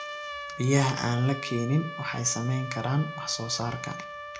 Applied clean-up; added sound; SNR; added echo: none; Trumpet; 10 dB; reverberation time 0.3 s.